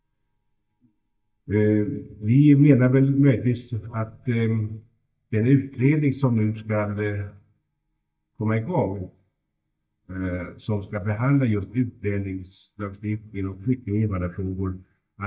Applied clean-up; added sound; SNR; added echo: neural mask model DeepFilterNet 3.